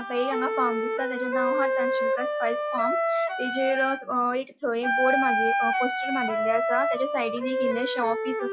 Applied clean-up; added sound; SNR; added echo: classical method log-MMSE.